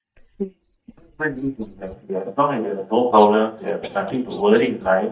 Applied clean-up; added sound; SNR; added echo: neural mask model DeepFilterNet 3.